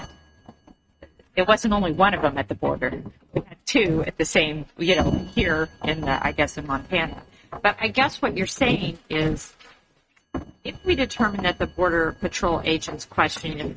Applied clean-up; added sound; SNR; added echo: neural mask model RNNoise.